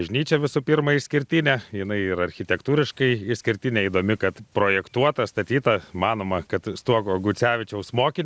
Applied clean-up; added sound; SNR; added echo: none; none; none; none.